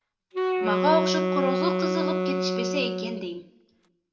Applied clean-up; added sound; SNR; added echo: none; Wind instrument, woodwind instrument; -3 dB; reverberation time 0.5 s.